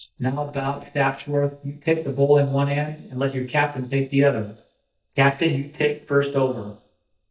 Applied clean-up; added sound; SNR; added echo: neural mask model DeepFilterNet 3.